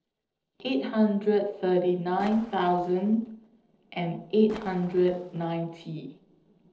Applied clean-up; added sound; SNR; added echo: neural separator model SepFormer DNS4.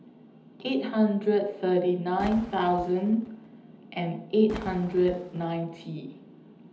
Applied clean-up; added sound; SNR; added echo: none; Fireworks; 15 dB; reverberation time 1.2 s.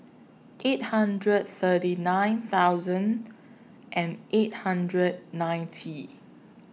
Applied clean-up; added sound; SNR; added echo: none; none; none; none.